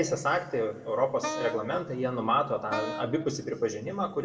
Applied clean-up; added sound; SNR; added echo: none; Wind instrument, woodwind instrument; 9 dB; reverberation time 1.1 s.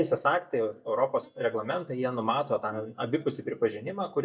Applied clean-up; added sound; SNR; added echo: neural mask model DeepFilterNet 3.